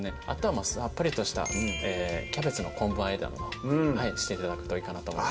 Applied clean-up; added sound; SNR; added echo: none; Snare drum; 19 dB; reverberation time 0.2 s.